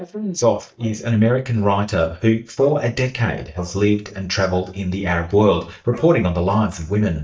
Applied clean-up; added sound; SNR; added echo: neural mask model DeepFilterNet 3.